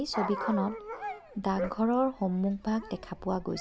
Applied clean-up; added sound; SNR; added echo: none; Dog; 9 dB; none.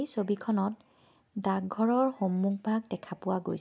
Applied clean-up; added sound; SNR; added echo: none; none; none; none.